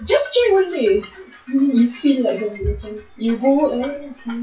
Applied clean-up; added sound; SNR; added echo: classical method WPE with log-MMSE.